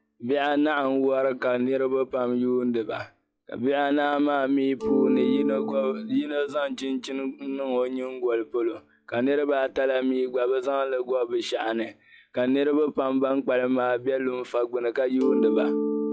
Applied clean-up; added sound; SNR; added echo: classical method log-MMSE.